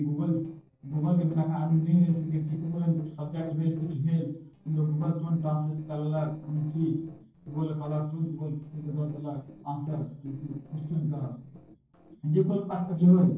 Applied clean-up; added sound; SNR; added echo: neural separator model SepFormer DNS4.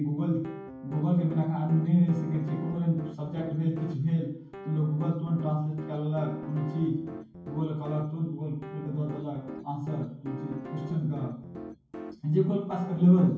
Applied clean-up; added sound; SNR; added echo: none; Piano; 13 dB; reverberation time 0.9 s.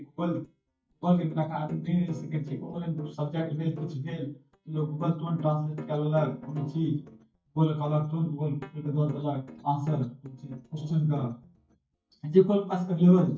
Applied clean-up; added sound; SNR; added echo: neural mask model DeepFilterNet 3.